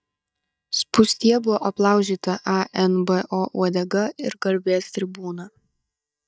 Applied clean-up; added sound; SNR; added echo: neural mask model DeepFilterNet 3.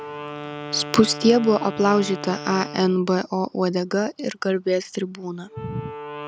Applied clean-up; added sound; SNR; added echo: none; Wind instrument, woodwind instrument; 14 dB; none.